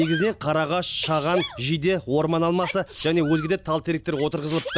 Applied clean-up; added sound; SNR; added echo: none; Sneeze; 12 dB; none.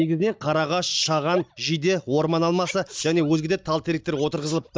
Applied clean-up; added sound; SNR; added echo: neural mask model DeepFilterNet 3.